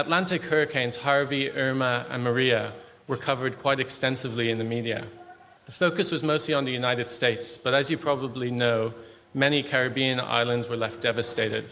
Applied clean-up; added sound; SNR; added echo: none; none; none; none.